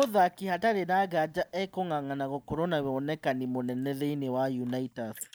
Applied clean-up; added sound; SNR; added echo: neural mask model Resemble Enhance denoiser.